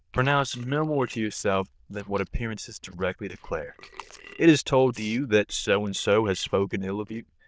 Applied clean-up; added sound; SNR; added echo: neural diffusion model UNIVERSE++.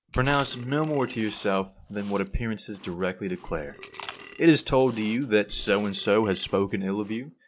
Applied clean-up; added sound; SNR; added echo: none; Chewing, mastication + Burping, eructation; 17 dB; none.